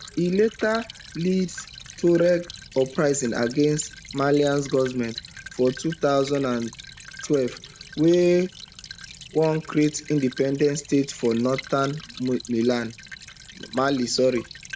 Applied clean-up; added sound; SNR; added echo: none; Stream / Trickle, dribble; 18 dB; none.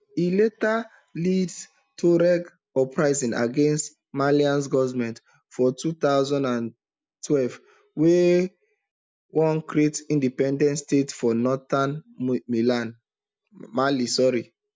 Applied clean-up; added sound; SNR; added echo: none; none; none; none.